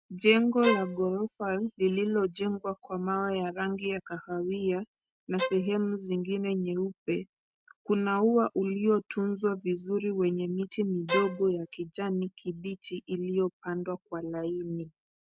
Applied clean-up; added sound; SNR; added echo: neural mask model RNNoise.